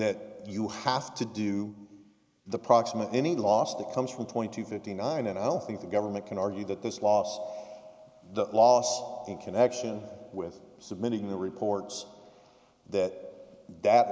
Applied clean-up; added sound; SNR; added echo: neural mask model Resemble Enhance denoiser.